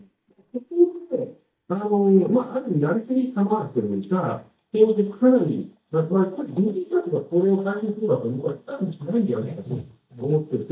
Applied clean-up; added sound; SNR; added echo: neural mask model DeepFilterNet 3.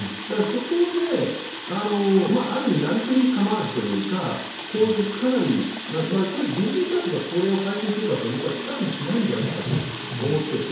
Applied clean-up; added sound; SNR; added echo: none; Water tap, faucet; 7 dB; reverberation time 1.0 s.